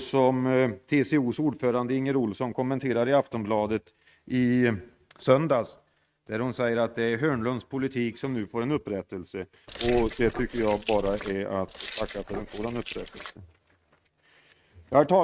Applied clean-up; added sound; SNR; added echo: neural mask model RNNoise.